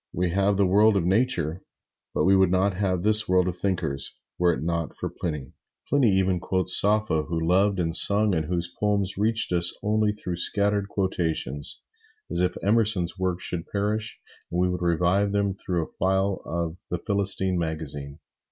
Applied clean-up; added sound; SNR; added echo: none; none; none; none.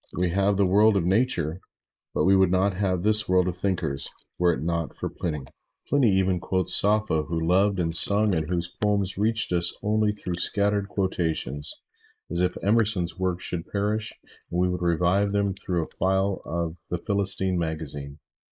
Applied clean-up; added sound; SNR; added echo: neural mask model Resemble Enhance denoiser.